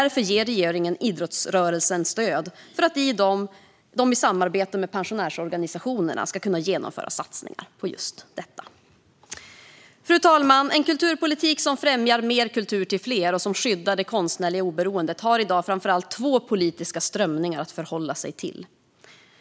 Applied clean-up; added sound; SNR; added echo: none; none; none; none.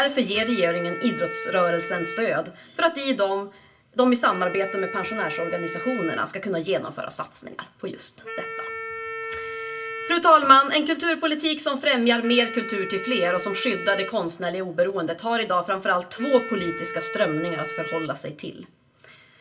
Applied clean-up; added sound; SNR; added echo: none; Wind instrument, woodwind instrument; 11 dB; reverberation time 0.2 s.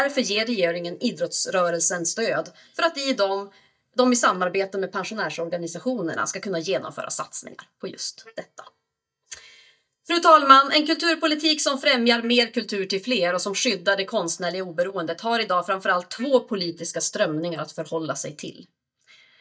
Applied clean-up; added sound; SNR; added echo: neural mask model DeepFilterNet 3.